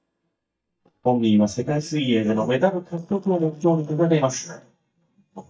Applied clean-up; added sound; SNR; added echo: neural mask model DeepFilterNet 3.